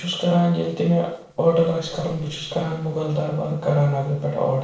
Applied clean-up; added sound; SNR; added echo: neural separator model SepFormer DNS4.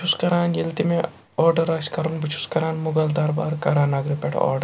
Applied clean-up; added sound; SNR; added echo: none; none; none; none.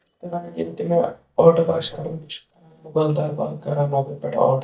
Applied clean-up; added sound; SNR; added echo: neural mask model DeepFilterNet 3.